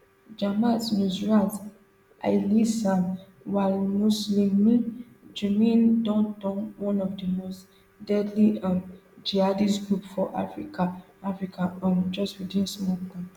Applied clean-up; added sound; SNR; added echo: none; none; none; none.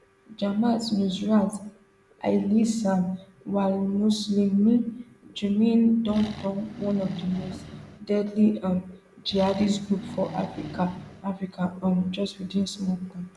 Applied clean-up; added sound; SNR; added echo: none; Accelerating, revving, vroom; 13 dB; none.